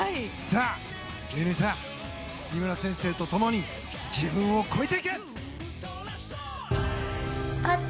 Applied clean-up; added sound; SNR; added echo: none; none; none; none.